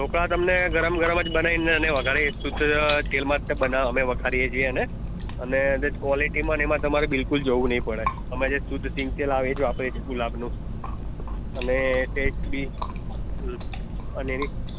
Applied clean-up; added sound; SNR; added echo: none; Chewing, mastication; 4 dB; none.